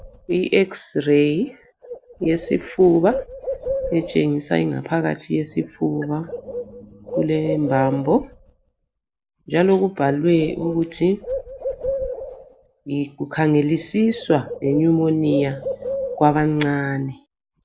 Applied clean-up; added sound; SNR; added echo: none; Bird; 11 dB; none.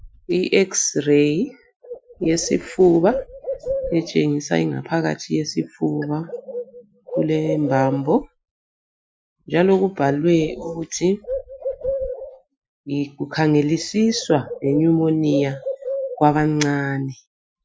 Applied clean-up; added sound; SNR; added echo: classical method Wiener filter.